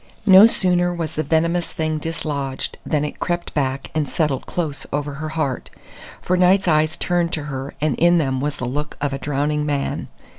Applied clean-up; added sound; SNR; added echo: none; none; none; none.